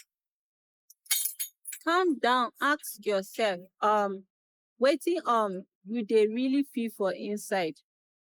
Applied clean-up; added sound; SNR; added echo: neural mask model Resemble Enhance denoiser.